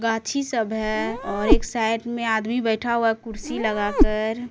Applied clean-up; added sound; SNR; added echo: none; Meow; -3 dB; none.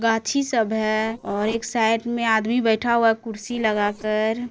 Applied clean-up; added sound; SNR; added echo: neural separator model SepFormer DNS4.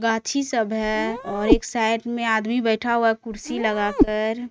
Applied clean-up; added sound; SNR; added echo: neural mask model RNNoise.